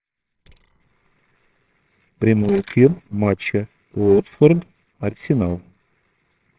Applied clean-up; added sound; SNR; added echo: neural separator model SepFormer WHAMR!.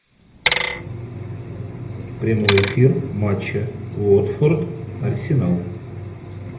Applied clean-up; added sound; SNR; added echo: none; Bicycle; 6 dB; reverberation time 0.7 s.